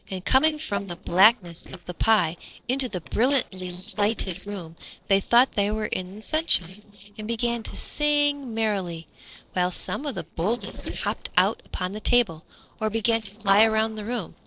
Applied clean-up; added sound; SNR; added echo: neural separator model SepFormer DNS4.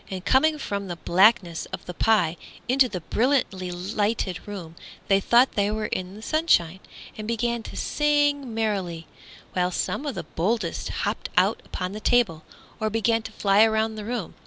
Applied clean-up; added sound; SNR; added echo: none; none; none; none.